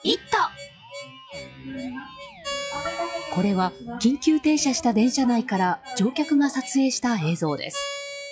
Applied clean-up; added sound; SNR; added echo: classical method log-MMSE.